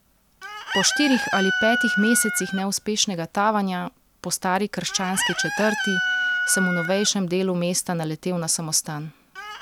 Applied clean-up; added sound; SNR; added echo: none; Chicken, rooster; 4 dB; none.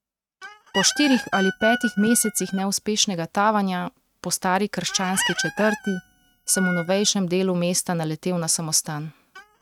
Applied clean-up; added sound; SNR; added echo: neural mask model RNNoise.